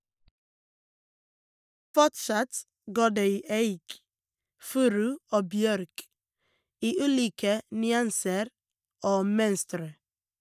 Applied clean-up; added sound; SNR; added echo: neural mask model DeepFilterNet 3.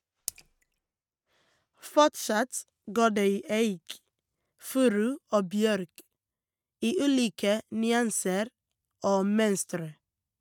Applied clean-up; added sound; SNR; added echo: neural mask model RNNoise.